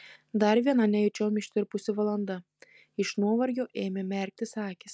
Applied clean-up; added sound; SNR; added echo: none; none; none; none.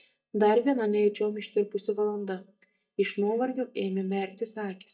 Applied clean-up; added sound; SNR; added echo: neural mask model DeepFilterNet 3.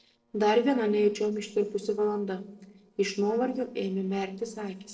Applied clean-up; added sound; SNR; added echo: neural separator model SepFormer DNS4.